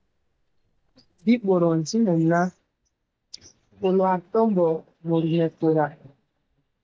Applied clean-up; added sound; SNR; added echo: neural mask model DeepFilterNet 3.